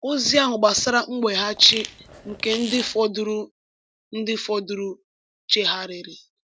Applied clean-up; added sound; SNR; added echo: none; Fart; 11 dB; none.